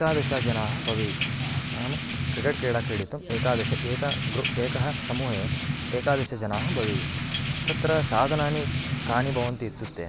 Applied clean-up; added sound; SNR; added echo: none; Drip / Rain; 0 dB; none.